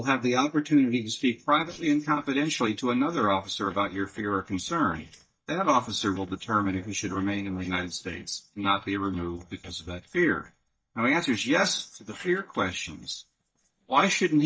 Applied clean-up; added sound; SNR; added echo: neural mask model DeepFilterNet 3.